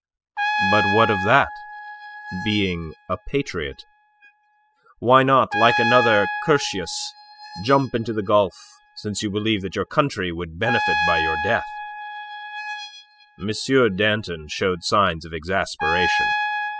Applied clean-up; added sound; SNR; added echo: classical method spectral subtraction.